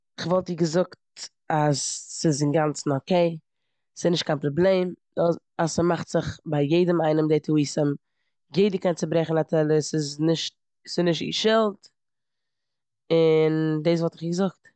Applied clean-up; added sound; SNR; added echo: none; none; none; none.